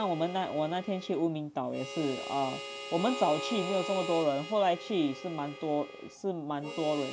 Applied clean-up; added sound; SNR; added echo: none; Harmonica; 10 dB; none.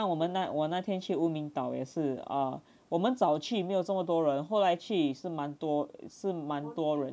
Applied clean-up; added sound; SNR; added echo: none; none; none; none.